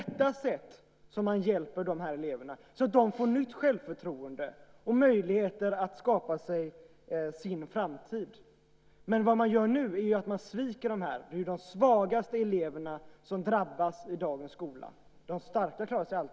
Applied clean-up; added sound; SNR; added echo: none; none; none; none.